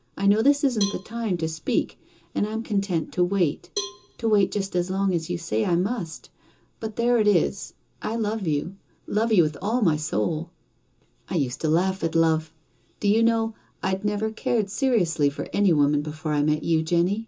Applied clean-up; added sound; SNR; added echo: none; Cowbell; 15 dB; reverberation time 0.2 s.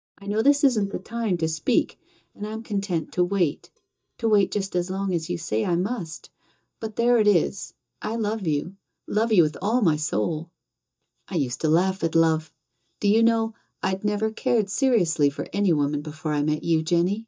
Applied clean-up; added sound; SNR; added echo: neural mask model DeepFilterNet 3.